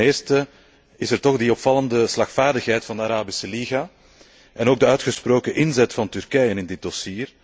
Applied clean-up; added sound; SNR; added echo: none; none; none; none.